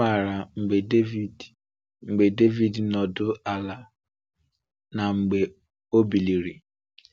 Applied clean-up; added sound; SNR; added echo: none; none; none; none.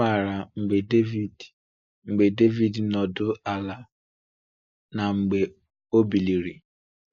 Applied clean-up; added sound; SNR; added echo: neural mask model Resemble Enhance denoiser.